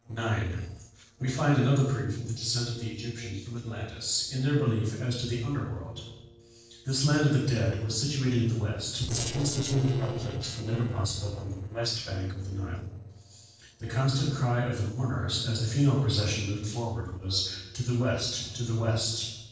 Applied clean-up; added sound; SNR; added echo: neural separator model SepFormer DNS4.